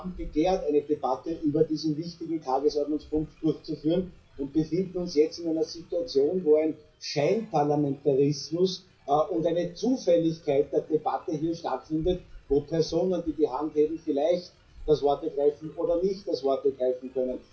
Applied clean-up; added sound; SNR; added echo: classical method WPE with log-MMSE.